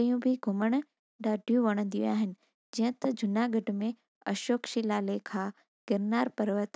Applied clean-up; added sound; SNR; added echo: none; none; none; none.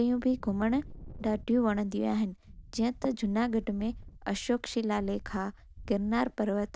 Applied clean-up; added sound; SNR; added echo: none; Wind; 17 dB; none.